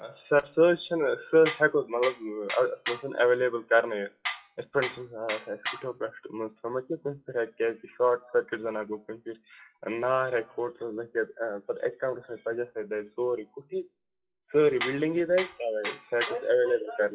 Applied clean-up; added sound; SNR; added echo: classical method WPE with log-MMSE.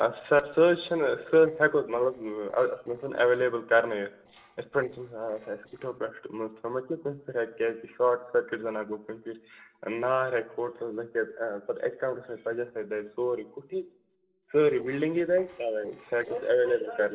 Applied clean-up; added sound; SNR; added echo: neural separator model SepFormer DNS4.